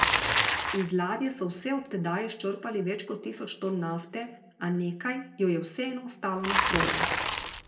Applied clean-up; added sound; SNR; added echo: none; Bicycle; 1 dB; reverberation time 0.5 s.